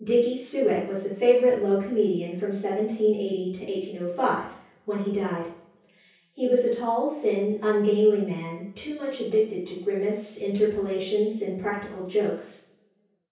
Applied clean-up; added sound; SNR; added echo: none; none; none; reverberation time 0.6 s.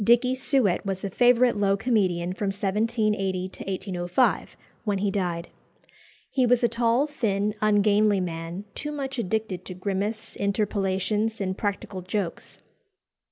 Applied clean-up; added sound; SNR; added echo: none; none; none; none.